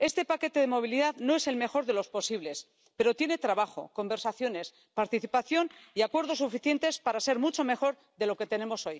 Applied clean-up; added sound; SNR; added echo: none; none; none; none.